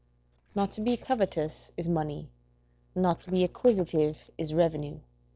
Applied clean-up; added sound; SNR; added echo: neural separator model SepFormer DNS4.